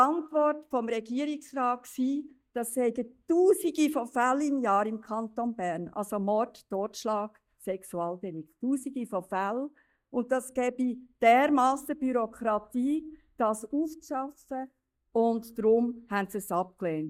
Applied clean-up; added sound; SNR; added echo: neural mask model DeepFilterNet 3.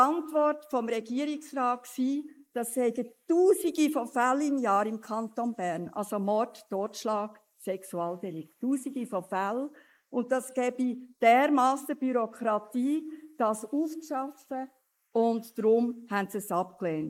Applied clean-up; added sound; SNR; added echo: neural mask model Resemble Enhance denoiser.